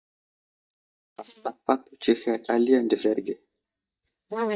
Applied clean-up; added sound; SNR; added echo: neural mask model DeepFilterNet 3.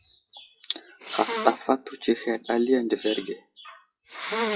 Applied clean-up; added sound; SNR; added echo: classical method WPE with log-MMSE.